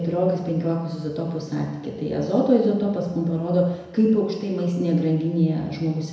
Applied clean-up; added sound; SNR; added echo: none; none; none; reverberation time 1.0 s.